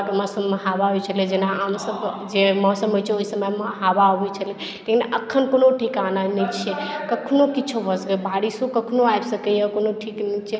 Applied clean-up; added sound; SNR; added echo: none; none; none; none.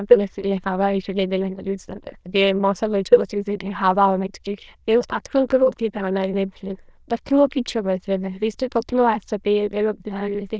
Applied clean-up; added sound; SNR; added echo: neural diffusion model UNIVERSE++.